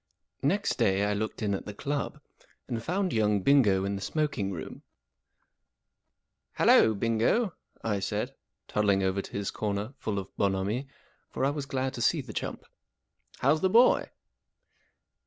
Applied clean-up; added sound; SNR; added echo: none; none; none; none.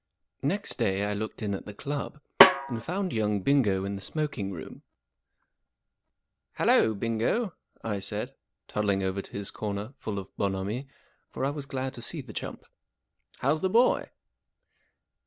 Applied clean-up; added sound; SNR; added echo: none; Snare drum; -5 dB; none.